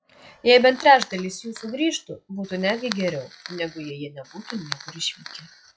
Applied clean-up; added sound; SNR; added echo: classical method log-MMSE.